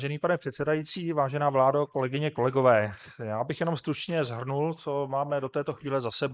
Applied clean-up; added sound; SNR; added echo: neural mask model Resemble Enhance denoiser.